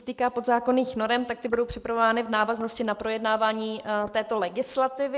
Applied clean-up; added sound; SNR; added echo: neural mask model Resemble Enhance denoiser.